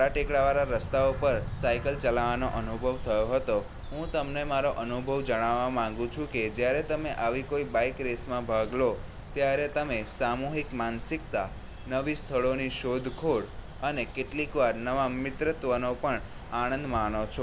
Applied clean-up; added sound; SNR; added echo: none; Bird vocalization, bird call, bird song; 11 dB; none.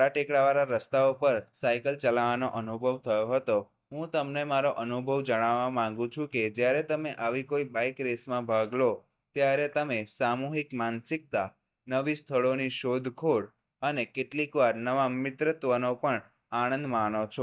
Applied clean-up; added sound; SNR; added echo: neural mask model DeepFilterNet 3.